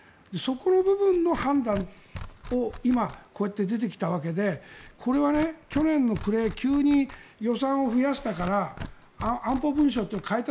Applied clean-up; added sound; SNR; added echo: none; Tearing; 16 dB; none.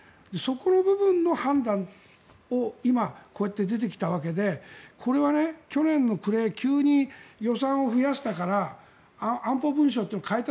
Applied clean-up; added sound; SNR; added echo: none; none; none; none.